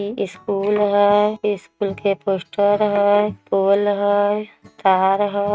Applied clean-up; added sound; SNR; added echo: neural mask model RNNoise.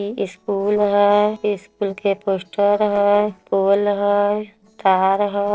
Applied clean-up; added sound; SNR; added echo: neural separator model SepFormer DNS4.